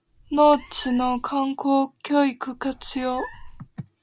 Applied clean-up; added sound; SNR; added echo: none; Meow; 20 dB; none.